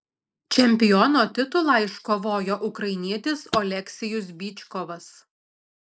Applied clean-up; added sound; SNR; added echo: neural mask model Resemble Enhance denoiser.